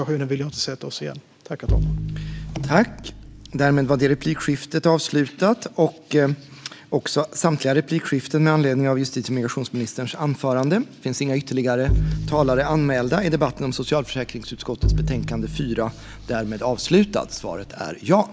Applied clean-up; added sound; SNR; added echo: none; Bowed string instrument; 5 dB; none.